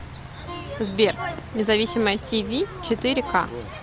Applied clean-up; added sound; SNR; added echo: none; Ringtone; 18 dB; none.